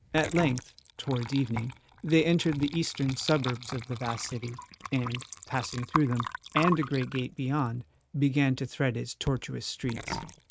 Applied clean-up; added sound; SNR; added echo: neural mask model RNNoise.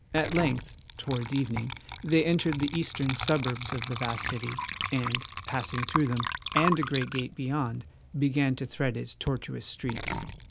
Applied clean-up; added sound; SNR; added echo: none; Water / Liquid; 6 dB; none.